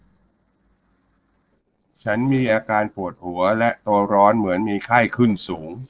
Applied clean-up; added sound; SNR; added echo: neural separator model SepFormer DNS4.